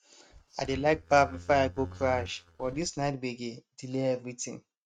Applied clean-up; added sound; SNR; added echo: neural mask model RNNoise.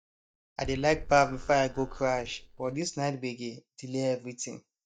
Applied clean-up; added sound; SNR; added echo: neural mask model DeepFilterNet 3.